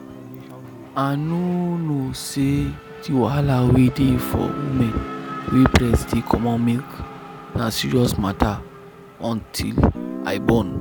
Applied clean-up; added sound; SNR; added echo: none; Guitar + Race car, auto racing / Accelerating, revving, vroom; 13 dB; none.